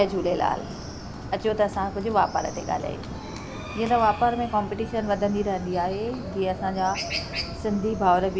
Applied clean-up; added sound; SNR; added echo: none; Chicken, rooster; 10 dB; none.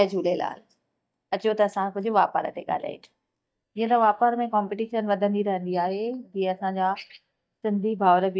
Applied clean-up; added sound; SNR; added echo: neural mask model DeepFilterNet 3.